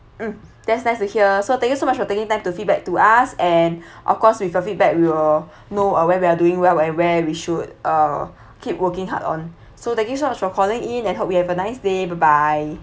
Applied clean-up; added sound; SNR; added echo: none; none; none; none.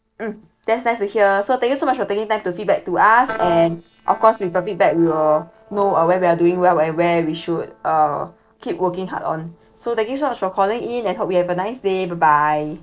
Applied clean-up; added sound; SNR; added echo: neural separator model SepFormer DNS4.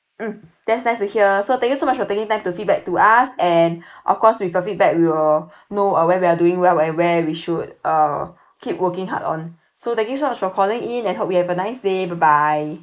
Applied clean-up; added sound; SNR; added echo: neural mask model Resemble Enhance denoiser.